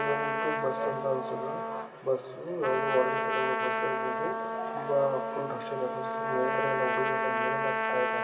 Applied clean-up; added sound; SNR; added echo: none; Trumpet; -1 dB; reverberation time 2.3 s.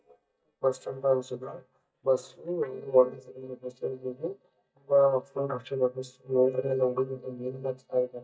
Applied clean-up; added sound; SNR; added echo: neural mask model DeepFilterNet 3.